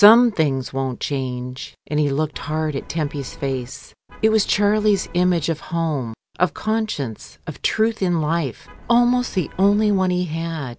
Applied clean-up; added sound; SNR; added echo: none; Vehicle horn, car horn, honking; 20 dB; none.